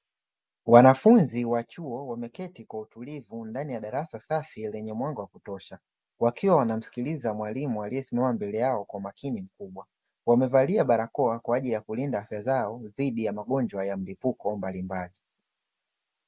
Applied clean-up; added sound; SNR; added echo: none; none; none; none.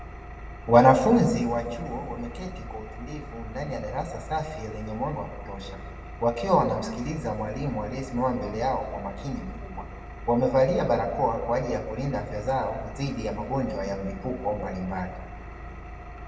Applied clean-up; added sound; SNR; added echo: none; Engine; 12 dB; reverberation time 1.5 s.